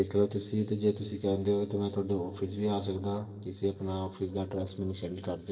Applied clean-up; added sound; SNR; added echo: neural separator model SepFormer DNS4.